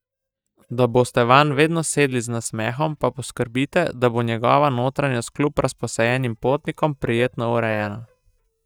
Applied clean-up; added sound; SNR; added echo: neural mask model DeepFilterNet 3.